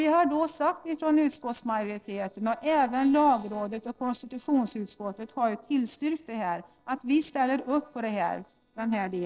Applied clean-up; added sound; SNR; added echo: neural separator model SepFormer DNS4.